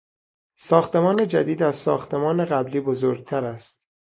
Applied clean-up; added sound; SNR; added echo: neural mask model Resemble Enhance denoiser.